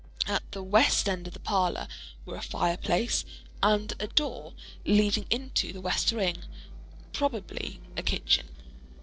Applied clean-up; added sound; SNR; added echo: neural separator model SepFormer DNS4.